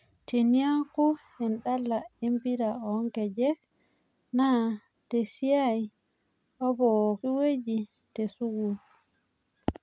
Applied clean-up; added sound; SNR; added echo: none; none; none; none.